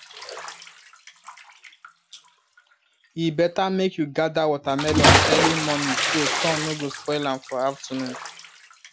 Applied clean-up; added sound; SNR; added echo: none; Bathtub (filling or washing) / Splash, splatter; -1 dB; none.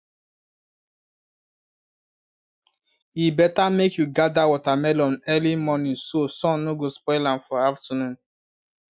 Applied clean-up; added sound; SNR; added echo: none; none; none; none.